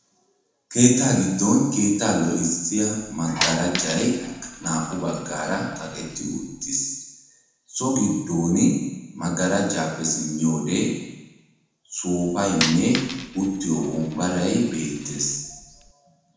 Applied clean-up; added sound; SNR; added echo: none; Coin (dropping); 11 dB; reverberation time 1.0 s.